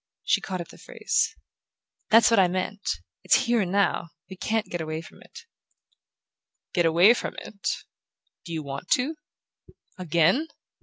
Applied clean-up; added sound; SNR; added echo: none; none; none; none.